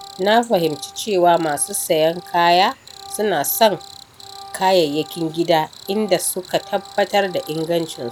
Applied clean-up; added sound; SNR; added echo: none; Cricket + Organ; 19 dB; none.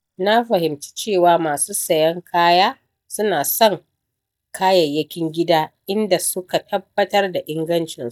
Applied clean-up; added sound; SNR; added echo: neural mask model DeepFilterNet 3.